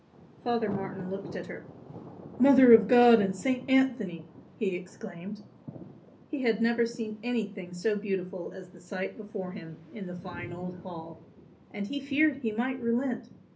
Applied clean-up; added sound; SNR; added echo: none; Thunder; 17 dB; reverberation time 0.3 s.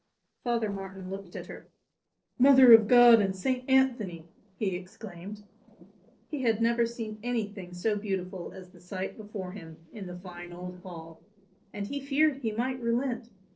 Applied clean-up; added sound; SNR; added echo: neural separator model SepFormer DNS4.